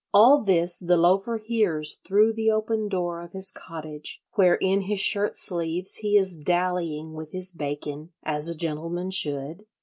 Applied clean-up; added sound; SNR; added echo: none; none; none; none.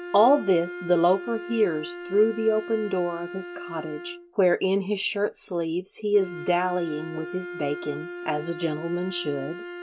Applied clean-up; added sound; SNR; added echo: none; Wind instrument, woodwind instrument; 12 dB; none.